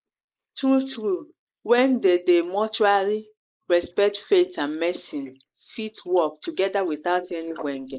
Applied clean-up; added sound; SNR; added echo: neural mask model Resemble Enhance denoiser.